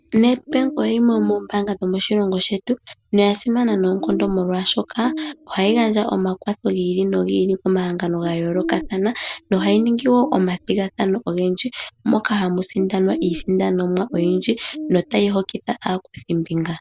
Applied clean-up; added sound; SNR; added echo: none; Bird; 14 dB; none.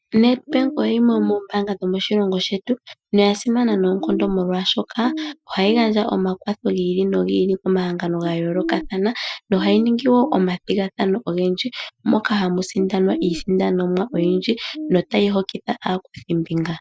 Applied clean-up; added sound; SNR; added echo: classical method Wiener filter.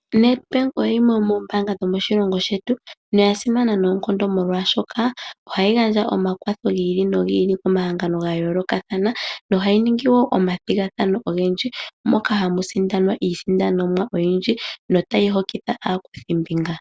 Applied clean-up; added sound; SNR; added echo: none; none; none; none.